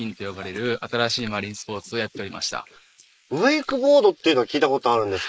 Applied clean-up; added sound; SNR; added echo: neural mask model Resemble Enhance denoiser.